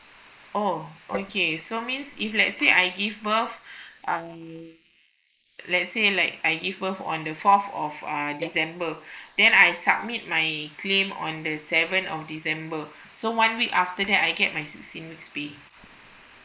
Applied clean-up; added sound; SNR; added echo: neural mask model Resemble Enhance denoiser.